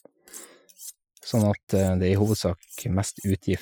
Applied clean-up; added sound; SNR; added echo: classical method Wiener filter.